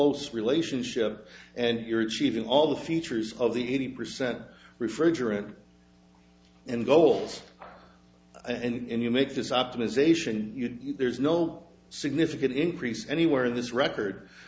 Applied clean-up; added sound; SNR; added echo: none; none; none; none.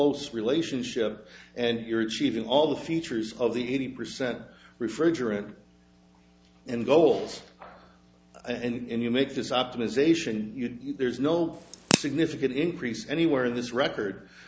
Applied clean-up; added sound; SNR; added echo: none; Crack / Crackle; 0 dB; none.